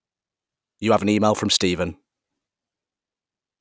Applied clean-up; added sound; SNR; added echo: none; none; none; none.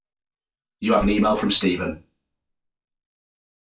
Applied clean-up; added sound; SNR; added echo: classical method WPE with log-MMSE.